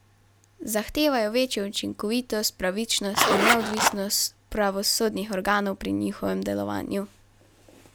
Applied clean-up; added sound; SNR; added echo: none; Zipper (clothing); -4 dB; none.